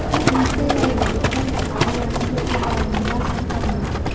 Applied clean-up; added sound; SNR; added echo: none; Livestock, farm animals, working animals; -5 dB; reverberation time 2.1 s.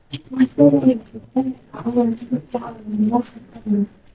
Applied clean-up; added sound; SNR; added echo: neural mask model DeepFilterNet 3.